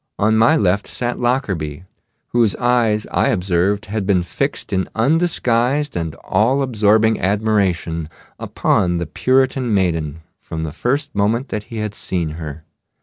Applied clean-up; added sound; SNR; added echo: none; none; none; none.